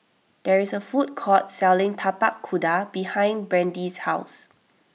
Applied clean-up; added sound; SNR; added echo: none; none; none; none.